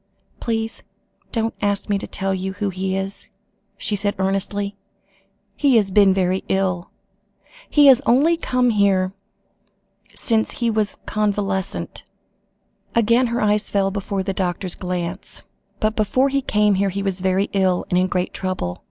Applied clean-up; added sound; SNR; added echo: none; none; none; none.